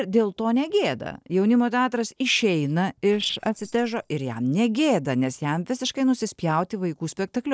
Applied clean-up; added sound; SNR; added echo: neural separator model SepFormer DNS4.